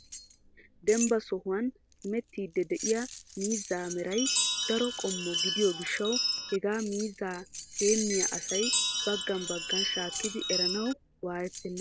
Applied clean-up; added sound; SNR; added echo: none; Chime + Keys jangling; 2 dB; none.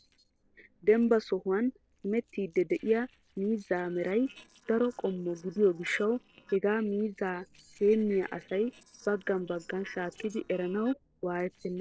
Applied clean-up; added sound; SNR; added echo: neural separator model SepFormer DNS4.